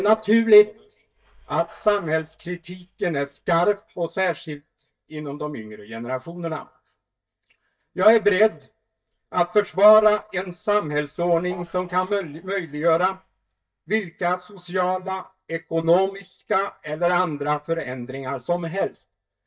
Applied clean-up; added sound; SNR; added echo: neural mask model DeepFilterNet 3.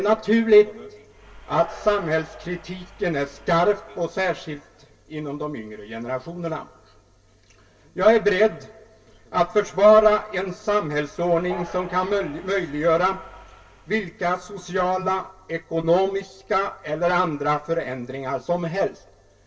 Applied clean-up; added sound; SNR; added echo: none; Train; 18 dB; reverberation time 0.1 s.